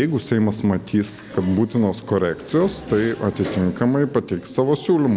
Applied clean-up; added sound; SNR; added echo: none; Door; 16 dB; none.